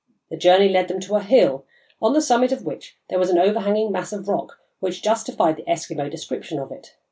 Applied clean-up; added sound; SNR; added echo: none; none; none; none.